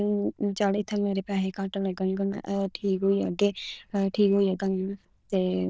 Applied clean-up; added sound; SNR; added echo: neural diffusion model UNIVERSE++.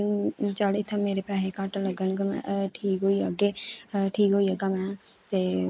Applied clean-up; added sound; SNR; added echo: neural mask model Resemble Enhance denoiser.